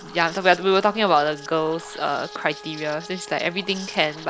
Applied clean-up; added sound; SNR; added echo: none; Liquid + Wind instrument, woodwind instrument; 17 dB; none.